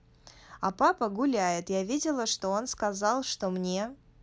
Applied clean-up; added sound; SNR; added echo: none; none; none; none.